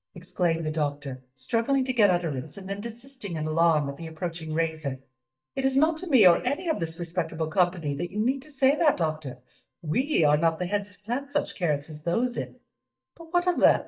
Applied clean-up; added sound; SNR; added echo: neural mask model DeepFilterNet 3.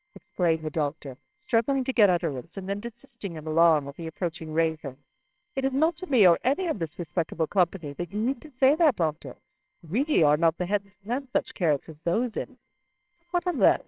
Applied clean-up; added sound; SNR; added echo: neural separator model SepFormer WHAMR!.